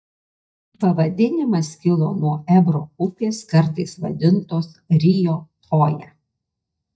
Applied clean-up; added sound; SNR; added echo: neural mask model DeepFilterNet 3.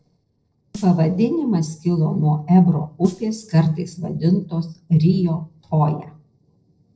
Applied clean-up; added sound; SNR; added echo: neural separator model SepFormer DNS4.